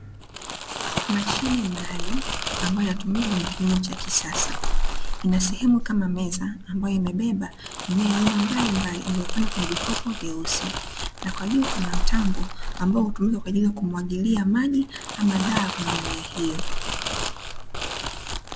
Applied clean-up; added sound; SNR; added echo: none; Crumpling, crinkling; 1 dB; none.